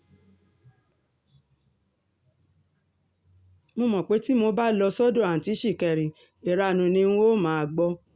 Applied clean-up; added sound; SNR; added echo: none; none; none; none.